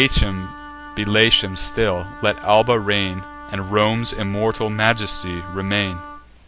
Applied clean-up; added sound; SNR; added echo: none; Wind instrument, woodwind instrument; 16 dB; none.